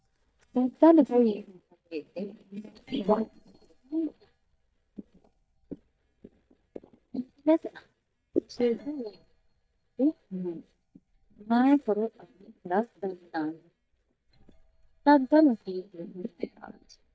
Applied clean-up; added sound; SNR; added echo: neural mask model DeepFilterNet 3.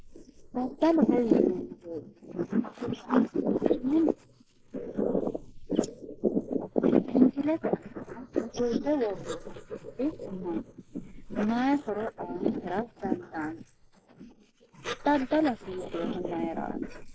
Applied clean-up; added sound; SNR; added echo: neural mask model Resemble Enhance denoiser.